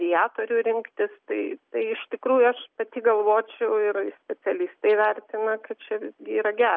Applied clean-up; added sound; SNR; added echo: none; none; none; none.